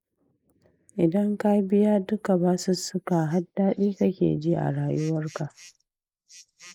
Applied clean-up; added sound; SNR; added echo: neural mask model Resemble Enhance denoiser.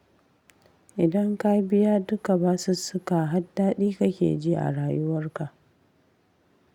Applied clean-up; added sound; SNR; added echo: none; none; none; none.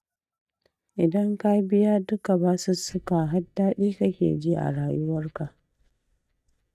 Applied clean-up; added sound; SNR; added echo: neural mask model DeepFilterNet 3.